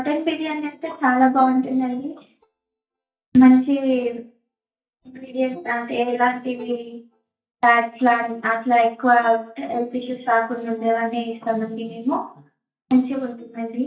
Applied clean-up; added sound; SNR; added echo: neural mask model DeepFilterNet 3.